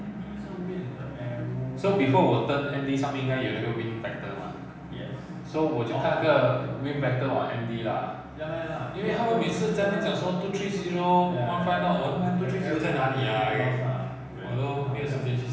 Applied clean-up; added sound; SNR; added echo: none; Bowed string instrument; 20 dB; reverberation time 0.9 s.